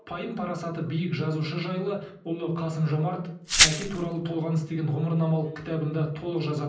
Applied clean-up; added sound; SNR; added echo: none; Glass; -5 dB; reverberation time 0.6 s.